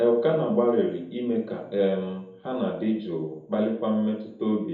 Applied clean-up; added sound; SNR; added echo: none; none; none; reverberation time 2.6 s.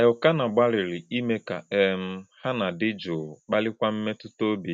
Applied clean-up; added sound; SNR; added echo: none; none; none; none.